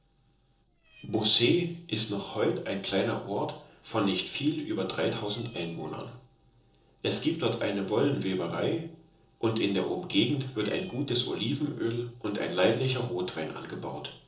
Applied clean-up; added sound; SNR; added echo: neural separator model SepFormer DNS4.